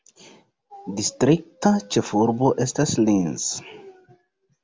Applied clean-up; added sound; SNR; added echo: none; none; none; none.